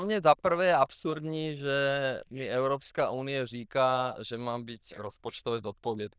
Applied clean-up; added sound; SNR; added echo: neural diffusion model UNIVERSE++.